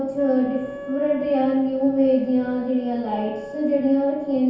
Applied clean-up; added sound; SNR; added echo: none; Wind instrument, woodwind instrument; 15 dB; reverberation time 0.8 s.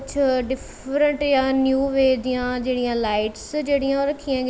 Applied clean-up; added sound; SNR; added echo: none; none; none; none.